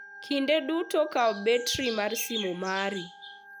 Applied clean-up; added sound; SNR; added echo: none; Organ + Chirp, tweet; 13 dB; none.